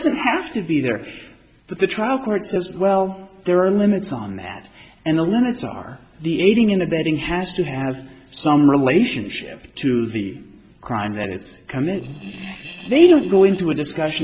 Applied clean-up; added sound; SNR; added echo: neural separator model SepFormer DNS4.